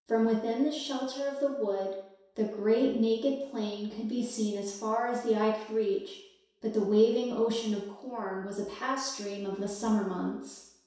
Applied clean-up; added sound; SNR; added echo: none; none; none; reverberation time 0.7 s.